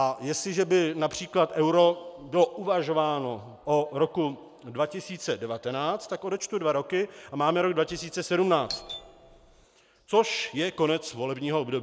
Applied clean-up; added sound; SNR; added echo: none; Doorbell; 14 dB; none.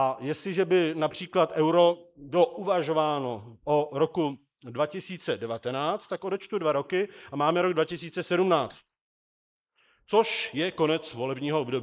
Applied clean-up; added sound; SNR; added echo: neural mask model Resemble Enhance denoiser.